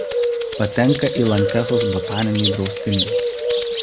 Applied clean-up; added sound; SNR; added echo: none; Rattle (instrument) + Bird; 1 dB; none.